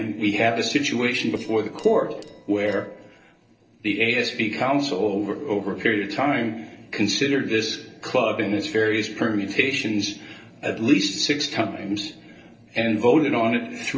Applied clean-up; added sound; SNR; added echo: neural separator model SepFormer DNS4.